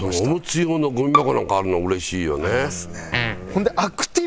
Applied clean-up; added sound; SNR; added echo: none; Bowed string instrument + Fart; 5 dB; none.